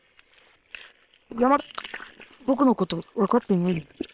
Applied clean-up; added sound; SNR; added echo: neural separator model SepFormer WHAM!.